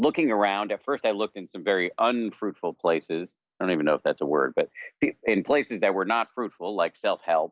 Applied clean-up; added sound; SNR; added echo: none; none; none; none.